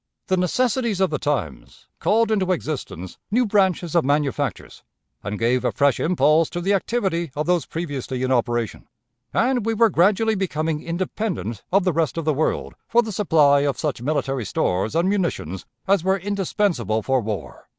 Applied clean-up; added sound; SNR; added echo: none; none; none; none.